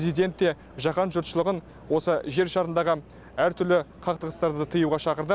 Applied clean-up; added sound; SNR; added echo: none; none; none; none.